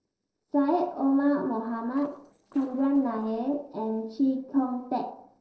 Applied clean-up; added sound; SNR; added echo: neural separator model SepFormer DNS4.